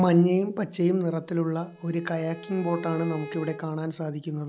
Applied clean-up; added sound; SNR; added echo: none; Bowed string instrument; 17 dB; none.